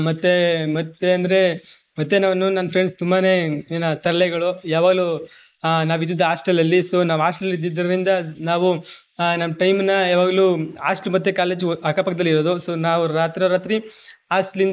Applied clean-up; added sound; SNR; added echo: neural mask model Resemble Enhance denoiser.